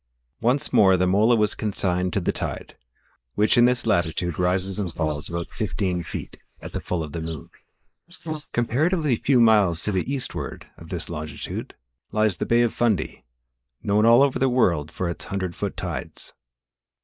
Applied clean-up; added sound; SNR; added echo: neural mask model Resemble Enhance denoiser.